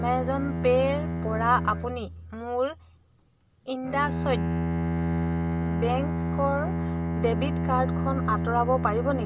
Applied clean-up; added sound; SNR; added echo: none; Bowed string instrument; 0 dB; none.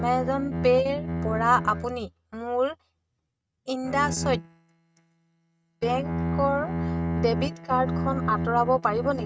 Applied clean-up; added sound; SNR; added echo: neural mask model RNNoise.